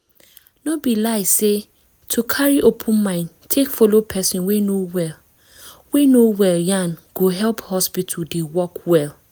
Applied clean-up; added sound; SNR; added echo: none; none; none; none.